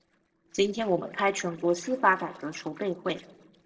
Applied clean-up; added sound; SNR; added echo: neural separator model SepFormer DNS4.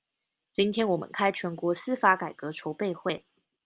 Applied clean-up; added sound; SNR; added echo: none; none; none; none.